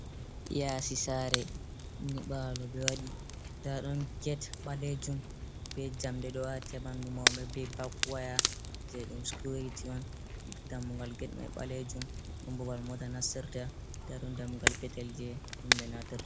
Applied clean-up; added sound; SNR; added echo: none; Crackle; -1 dB; none.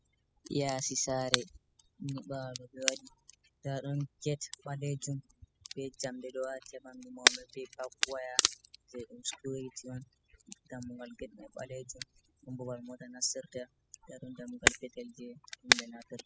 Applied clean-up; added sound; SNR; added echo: classical method spectral subtraction.